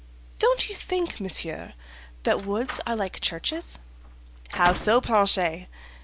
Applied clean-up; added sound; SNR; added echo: none; Slam; 12 dB; none.